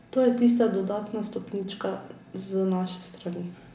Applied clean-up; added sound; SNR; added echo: none; none; none; none.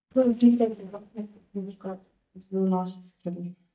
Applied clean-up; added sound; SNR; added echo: neural mask model DeepFilterNet 3.